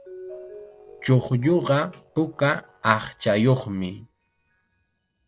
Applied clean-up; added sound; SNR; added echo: neural separator model SepFormer DNS4.